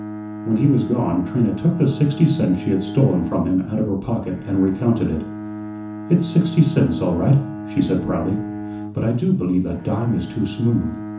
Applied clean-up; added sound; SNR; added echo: none; Bowed string instrument; 11 dB; reverberation time 0.9 s.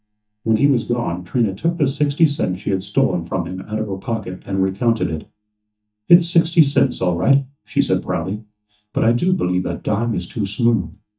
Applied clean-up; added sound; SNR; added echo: neural mask model DeepFilterNet 3.